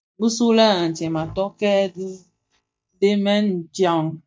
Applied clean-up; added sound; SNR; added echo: neural mask model DeepFilterNet 3.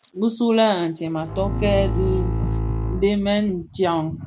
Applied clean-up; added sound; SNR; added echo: none; Bowed string instrument; 2 dB; none.